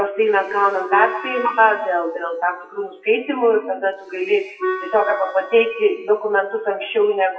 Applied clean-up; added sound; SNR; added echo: classical method WPE with log-MMSE.